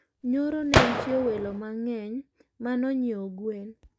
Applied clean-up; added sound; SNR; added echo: none; Gunshot, gunfire; -3 dB; none.